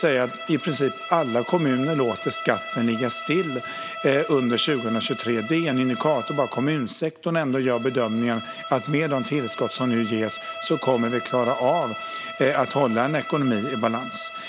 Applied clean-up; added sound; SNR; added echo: none; Bowed string instrument; 11 dB; none.